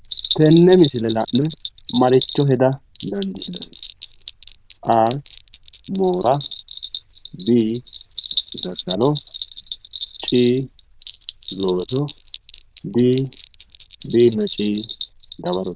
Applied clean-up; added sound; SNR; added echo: neural diffusion model UNIVERSE++.